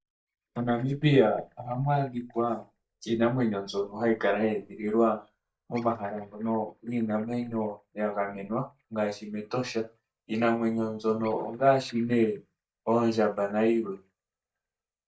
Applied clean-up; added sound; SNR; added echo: neural mask model DeepFilterNet 3.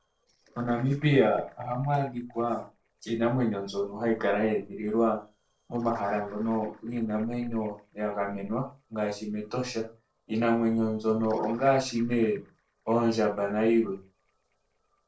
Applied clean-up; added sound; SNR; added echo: neural separator model SepFormer DNS4.